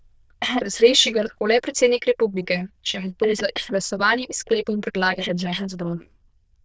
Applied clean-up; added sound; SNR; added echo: neural diffusion model UNIVERSE++.